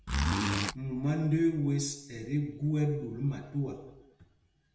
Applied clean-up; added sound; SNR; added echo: none; Zipper (clothing); -3 dB; reverberation time 0.8 s.